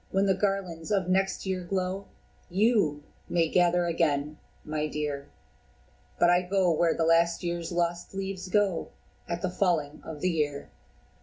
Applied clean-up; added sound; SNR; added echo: none; none; none; none.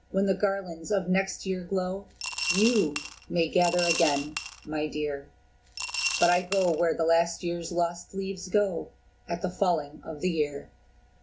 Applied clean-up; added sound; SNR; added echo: none; Coin (dropping) / Glass; 6 dB; none.